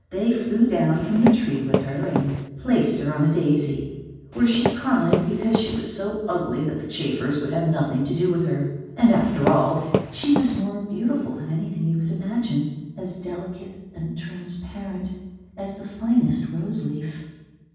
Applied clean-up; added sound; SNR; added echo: none; Walk, footsteps; 3 dB; reverberation time 1.2 s.